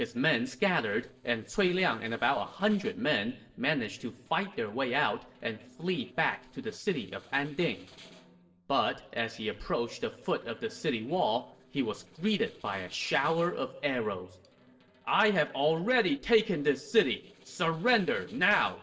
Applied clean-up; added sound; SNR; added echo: neural separator model SepFormer DNS4.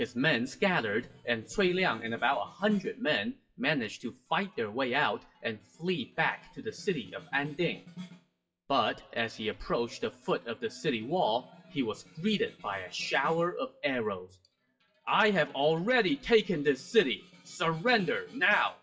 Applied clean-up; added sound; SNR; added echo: classical method WPE with log-MMSE.